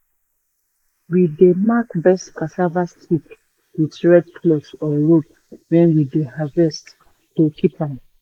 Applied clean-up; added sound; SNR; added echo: neural mask model Resemble Enhance denoiser.